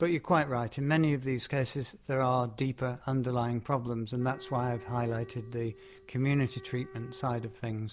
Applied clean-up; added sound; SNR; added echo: none; Wind instrument, woodwind instrument; 19 dB; none.